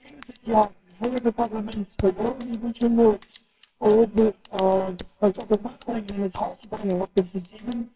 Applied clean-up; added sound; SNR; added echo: neural separator model SepFormer WHAMR!.